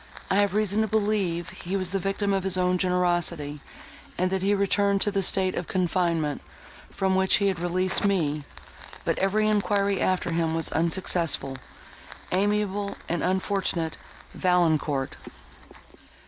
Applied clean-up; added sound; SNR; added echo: none; Fire; 20 dB; none.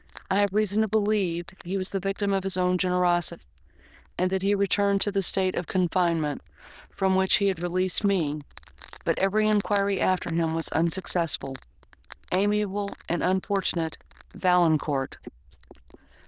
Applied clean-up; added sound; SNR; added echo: neural diffusion model UNIVERSE++.